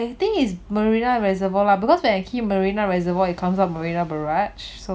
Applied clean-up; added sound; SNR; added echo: none; none; none; none.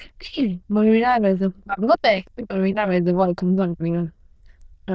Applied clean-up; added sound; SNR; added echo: neural diffusion model UNIVERSE++.